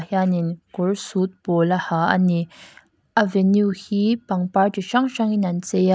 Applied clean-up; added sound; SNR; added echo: none; none; none; none.